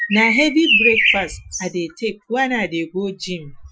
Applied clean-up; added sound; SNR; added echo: classical method Wiener filter.